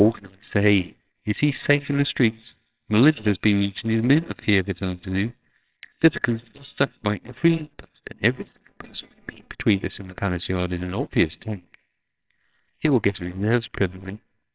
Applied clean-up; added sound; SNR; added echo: neural separator model SepFormer WHAMR!.